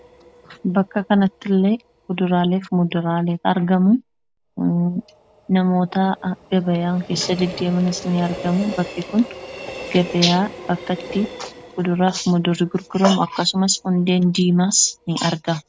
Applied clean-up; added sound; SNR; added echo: none; Train; 18 dB; none.